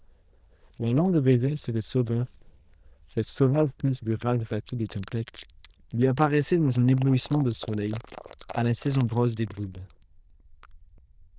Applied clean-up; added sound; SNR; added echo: neural diffusion model UNIVERSE++.